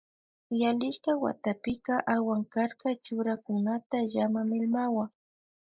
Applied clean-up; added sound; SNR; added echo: neural mask model Resemble Enhance denoiser.